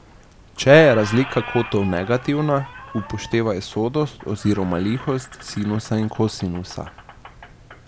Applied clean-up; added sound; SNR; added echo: none; Squeak; 17 dB; none.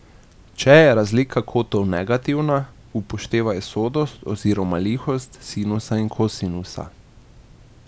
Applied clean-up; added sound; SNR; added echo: none; none; none; none.